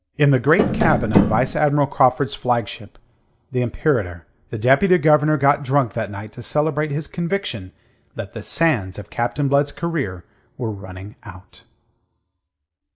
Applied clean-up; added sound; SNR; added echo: none; Tap; -2 dB; none.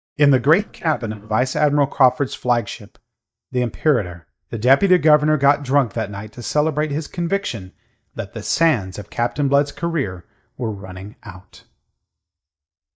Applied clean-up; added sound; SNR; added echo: neural mask model DeepFilterNet 3.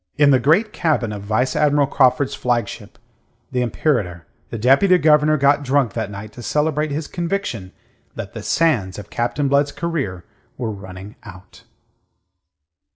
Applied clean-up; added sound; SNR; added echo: none; none; none; none.